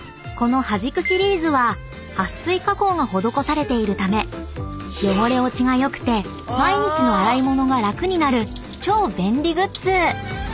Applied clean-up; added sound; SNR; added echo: none; none; none; none.